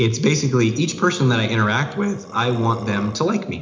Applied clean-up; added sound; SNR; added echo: neural separator model SepFormer DNS4.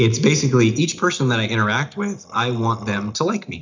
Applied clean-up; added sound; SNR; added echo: neural mask model DeepFilterNet 3.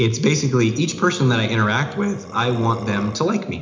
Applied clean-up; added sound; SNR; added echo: none; Burping, eructation; 17 dB; reverberation time 0.8 s.